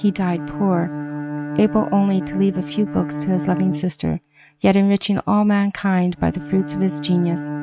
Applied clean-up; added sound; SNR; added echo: neural mask model RNNoise.